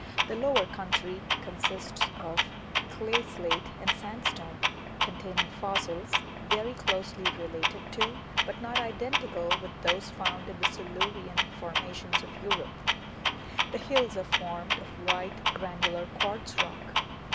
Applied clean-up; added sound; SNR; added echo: none; Clock; -4 dB; none.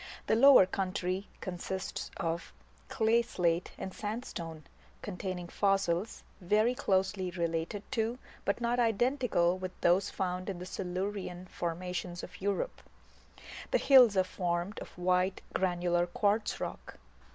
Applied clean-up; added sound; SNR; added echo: none; none; none; none.